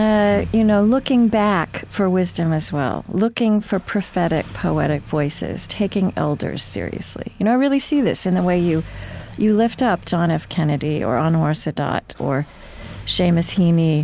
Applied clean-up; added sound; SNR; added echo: none; Engine starting; 19 dB; none.